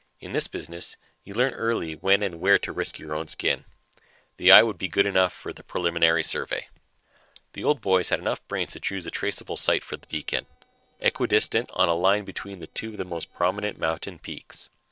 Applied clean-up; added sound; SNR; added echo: neural separator model SepFormer DNS4.